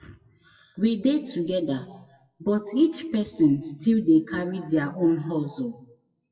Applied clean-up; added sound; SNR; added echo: classical method WPE with log-MMSE.